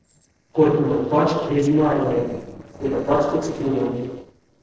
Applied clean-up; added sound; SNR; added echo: neural separator model SepFormer DNS4.